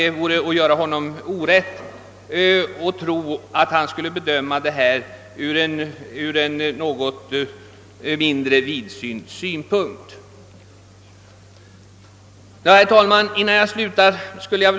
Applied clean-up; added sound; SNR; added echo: none; none; none; none.